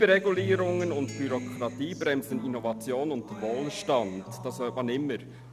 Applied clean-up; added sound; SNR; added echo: none; Acoustic guitar; 10 dB; none.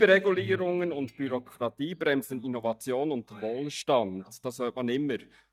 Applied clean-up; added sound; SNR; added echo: neural mask model DeepFilterNet 3.